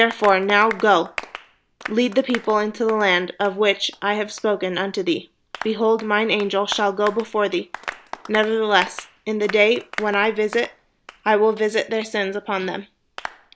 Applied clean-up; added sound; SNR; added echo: none; Applause; 16 dB; none.